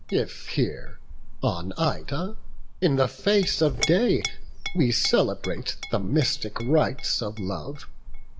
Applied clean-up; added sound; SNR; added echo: none; Chink, clink; 6 dB; none.